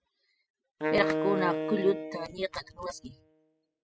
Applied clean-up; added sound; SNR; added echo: classical method spectral subtraction.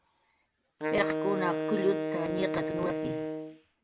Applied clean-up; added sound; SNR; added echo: none; Wind instrument, woodwind instrument; -1 dB; none.